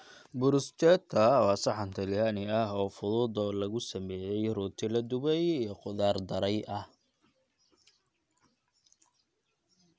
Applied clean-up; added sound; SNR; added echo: none; none; none; none.